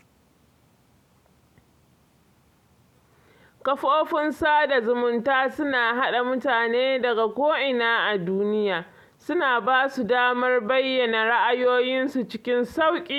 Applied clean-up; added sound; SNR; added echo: none; none; none; none.